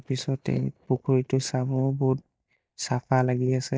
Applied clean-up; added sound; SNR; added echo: neural mask model DeepFilterNet 3.